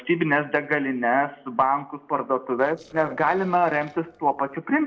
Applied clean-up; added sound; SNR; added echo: neural separator model SepFormer DNS4.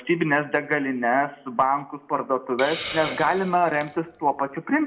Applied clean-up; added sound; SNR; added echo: none; Hiss; 15 dB; reverberation time 0.4 s.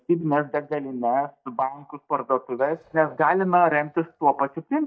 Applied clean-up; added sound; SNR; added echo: neural mask model DeepFilterNet 3.